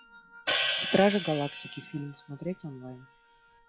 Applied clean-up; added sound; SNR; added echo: classical method log-MMSE.